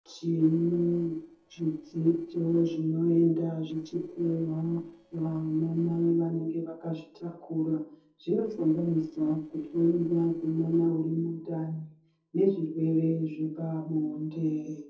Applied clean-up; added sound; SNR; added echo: neural separator model SepFormer DNS4.